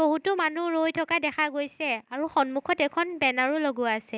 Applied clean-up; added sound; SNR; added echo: none; none; none; none.